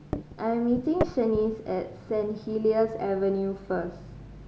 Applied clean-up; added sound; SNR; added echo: none; Microwave oven; 10 dB; none.